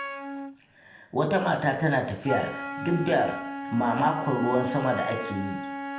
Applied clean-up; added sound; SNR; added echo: none; Wind instrument, woodwind instrument; 9 dB; reverberation time 0.6 s.